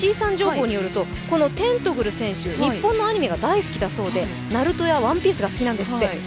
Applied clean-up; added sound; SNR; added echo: none; none; none; none.